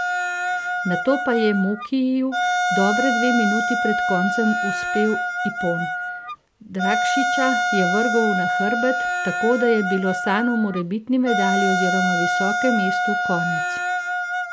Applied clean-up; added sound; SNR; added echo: none; Wind instrument, woodwind instrument; 0 dB; none.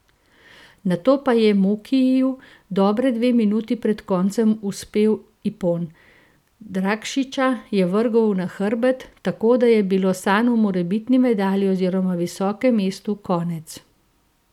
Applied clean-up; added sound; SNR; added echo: none; none; none; none.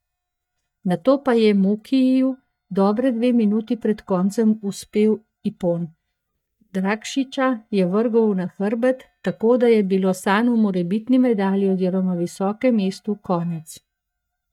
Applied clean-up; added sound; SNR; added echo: neural mask model DeepFilterNet 3.